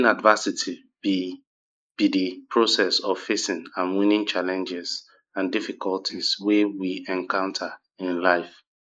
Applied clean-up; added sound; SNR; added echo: neural mask model Resemble Enhance denoiser.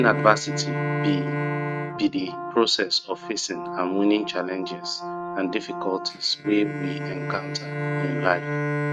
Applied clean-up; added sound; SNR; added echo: neural mask model RNNoise.